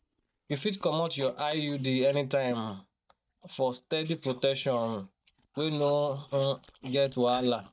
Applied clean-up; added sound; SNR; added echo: neural mask model DeepFilterNet 3.